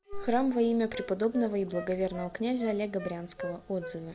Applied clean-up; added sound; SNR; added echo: none; Wind instrument, woodwind instrument; 14 dB; none.